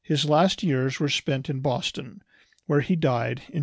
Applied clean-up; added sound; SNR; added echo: none; none; none; none.